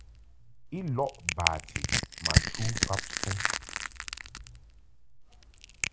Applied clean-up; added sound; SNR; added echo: none; Crushing; -5 dB; none.